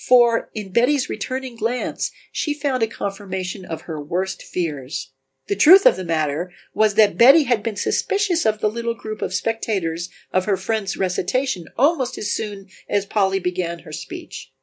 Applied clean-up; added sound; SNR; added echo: none; none; none; none.